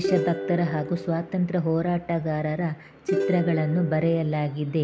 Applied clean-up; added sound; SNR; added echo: none; Plucked string instrument; 6 dB; none.